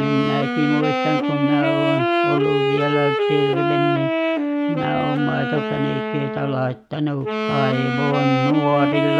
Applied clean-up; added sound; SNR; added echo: none; Wind instrument, woodwind instrument; -1 dB; none.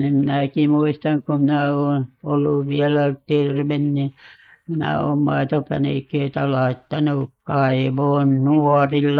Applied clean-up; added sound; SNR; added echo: neural mask model Resemble Enhance denoiser.